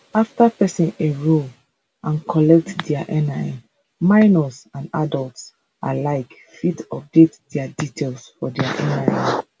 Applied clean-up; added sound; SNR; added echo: none; none; none; none.